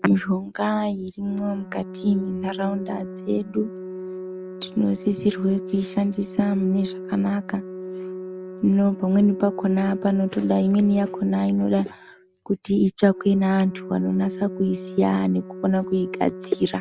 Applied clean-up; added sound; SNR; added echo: none; Organ; 13 dB; none.